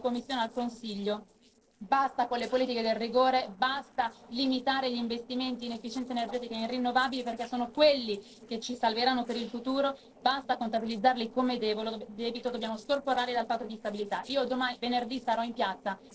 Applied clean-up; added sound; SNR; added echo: neural separator model SepFormer DNS4.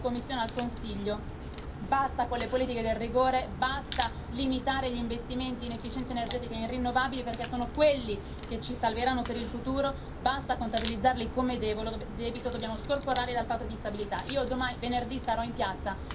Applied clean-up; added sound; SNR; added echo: none; Crack; 6 dB; reverberation time 0.3 s.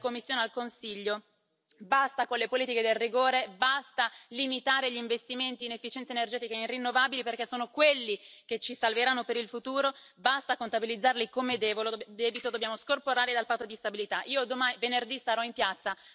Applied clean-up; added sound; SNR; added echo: none; none; none; none.